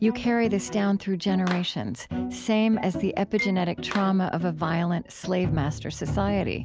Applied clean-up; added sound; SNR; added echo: none; Clapping + Marimba, xylophone; 14 dB; none.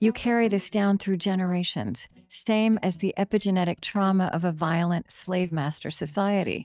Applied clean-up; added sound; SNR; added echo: neural mask model DeepFilterNet 3.